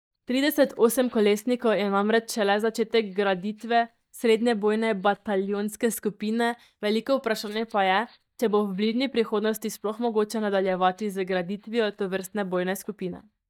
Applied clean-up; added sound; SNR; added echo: neural mask model DeepFilterNet 3.